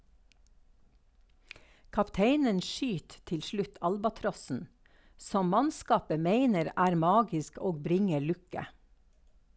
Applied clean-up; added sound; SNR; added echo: none; none; none; none.